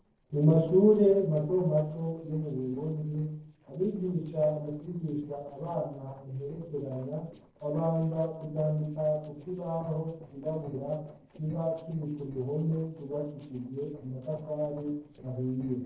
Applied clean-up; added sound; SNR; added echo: neural separator model SepFormer DNS4.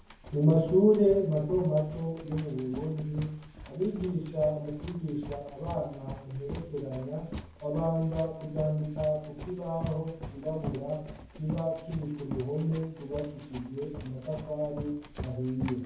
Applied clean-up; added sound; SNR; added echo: none; Run; 13 dB; reverberation time 0.9 s.